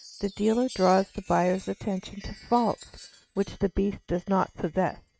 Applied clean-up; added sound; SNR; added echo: neural mask model RNNoise.